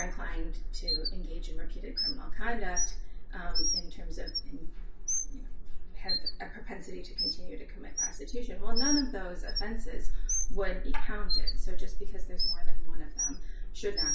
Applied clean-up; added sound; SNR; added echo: none; Bird; 12 dB; reverberation time 0.3 s.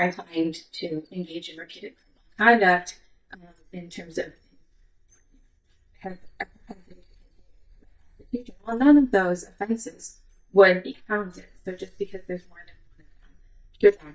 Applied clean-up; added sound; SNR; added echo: neural mask model DeepFilterNet 3.